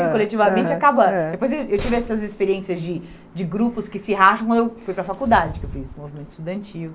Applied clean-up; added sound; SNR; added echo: none; Slam; 12 dB; none.